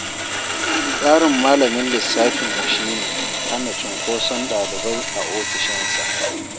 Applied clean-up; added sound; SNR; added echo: none; Sawing; 1 dB; none.